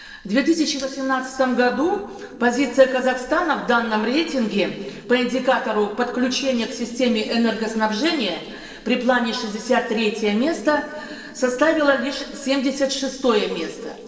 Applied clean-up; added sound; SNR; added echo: neural separator model SepFormer DNS4.